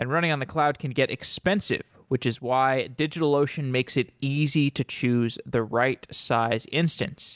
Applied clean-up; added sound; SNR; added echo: none; none; none; none.